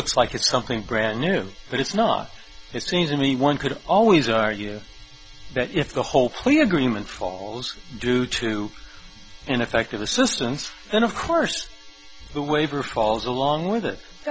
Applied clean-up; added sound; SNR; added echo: none; none; none; none.